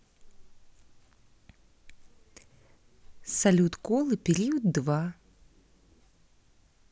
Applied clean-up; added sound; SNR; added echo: none; none; none; none.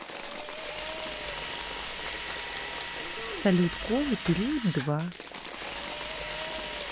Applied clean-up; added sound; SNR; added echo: none; Applause / Crowd / Cheering + Drill; 4 dB; none.